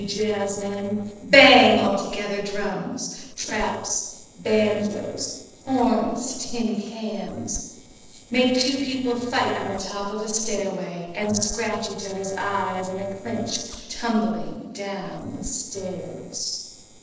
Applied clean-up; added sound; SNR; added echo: neural separator model SepFormer DNS4.